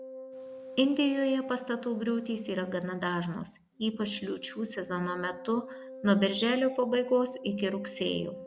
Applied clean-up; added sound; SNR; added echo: none; Wind instrument, woodwind instrument; 15 dB; none.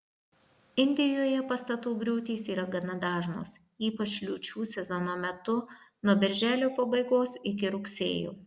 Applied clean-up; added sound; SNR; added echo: none; none; none; none.